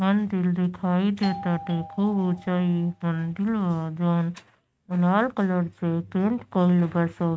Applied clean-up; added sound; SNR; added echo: neural mask model RNNoise.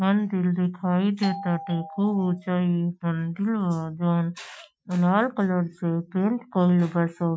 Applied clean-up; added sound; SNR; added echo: classical method Wiener filter.